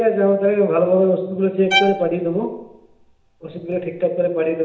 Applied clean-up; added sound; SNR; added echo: none; Bowed string instrument; 7 dB; reverberation time 0.8 s.